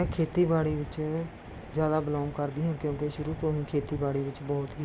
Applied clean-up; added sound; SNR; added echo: none; none; none; none.